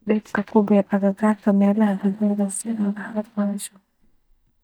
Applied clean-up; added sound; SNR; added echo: neural mask model DeepFilterNet 3.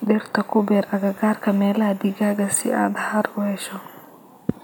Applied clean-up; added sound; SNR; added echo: none; none; none; none.